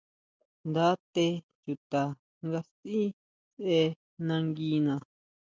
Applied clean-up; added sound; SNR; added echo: none; none; none; none.